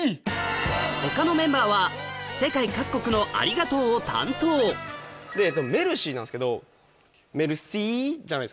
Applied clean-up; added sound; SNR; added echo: none; none; none; none.